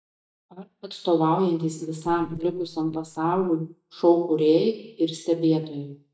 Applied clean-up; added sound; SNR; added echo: neural mask model DeepFilterNet 3.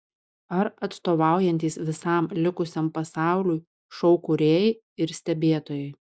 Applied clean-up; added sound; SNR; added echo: none; none; none; none.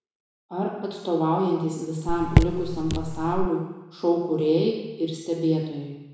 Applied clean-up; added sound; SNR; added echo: none; Raindrop / Drip; -3 dB; reverberation time 1.0 s.